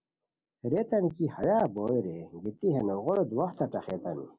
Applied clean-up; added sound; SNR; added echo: none; none; none; none.